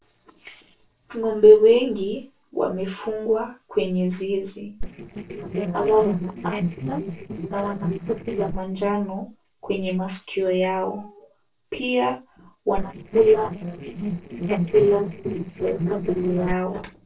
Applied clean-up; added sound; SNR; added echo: neural separator model SepFormer DNS4.